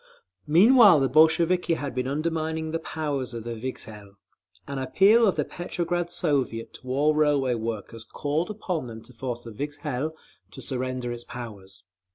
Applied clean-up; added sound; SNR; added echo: none; none; none; none.